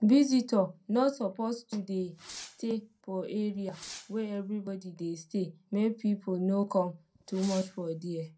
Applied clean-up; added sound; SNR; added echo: none; Fireworks; 18 dB; reverberation time 0.2 s.